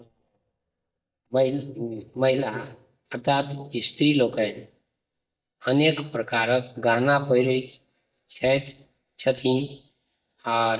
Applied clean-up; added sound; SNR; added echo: neural mask model DeepFilterNet 3.